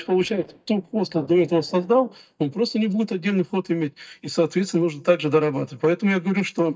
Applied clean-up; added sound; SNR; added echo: neural mask model DeepFilterNet 3.